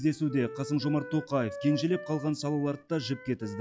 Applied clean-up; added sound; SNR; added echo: classical method log-MMSE.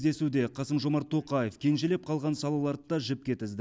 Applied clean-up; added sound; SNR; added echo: none; none; none; none.